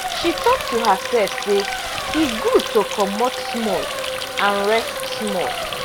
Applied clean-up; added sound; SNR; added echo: none; Race car, auto racing + Water tap, faucet; 4 dB; none.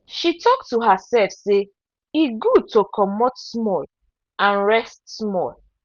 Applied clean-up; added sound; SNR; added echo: none; none; none; none.